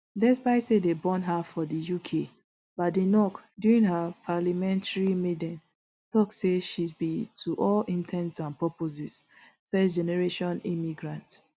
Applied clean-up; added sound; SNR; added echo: none; none; none; none.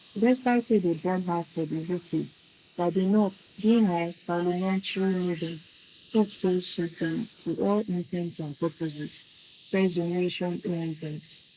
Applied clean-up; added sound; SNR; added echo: neural mask model Resemble Enhance denoiser.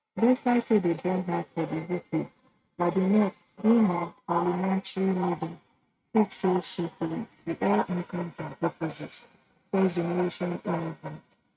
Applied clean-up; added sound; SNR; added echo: neural mask model RNNoise.